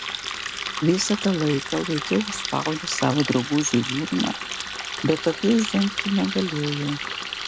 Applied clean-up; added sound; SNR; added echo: none; Water tap, faucet; 7 dB; none.